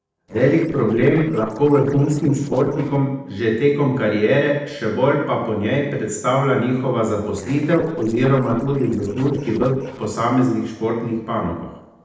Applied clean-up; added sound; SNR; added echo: neural separator model SepFormer DNS4.